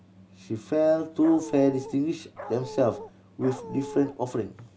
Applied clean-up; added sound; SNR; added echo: none; Dog; 12 dB; none.